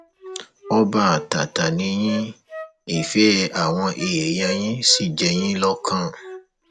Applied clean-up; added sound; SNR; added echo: none; Wind instrument, woodwind instrument; 15 dB; none.